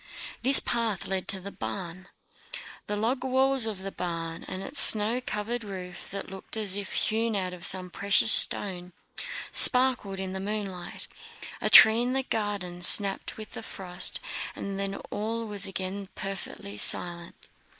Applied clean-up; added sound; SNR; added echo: neural mask model Resemble Enhance denoiser.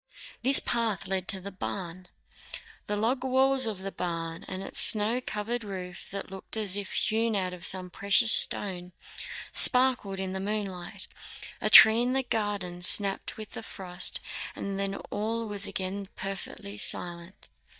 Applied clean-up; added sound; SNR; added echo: neural mask model DeepFilterNet 3.